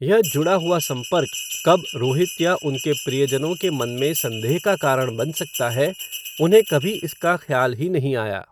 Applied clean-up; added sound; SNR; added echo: neural mask model RNNoise.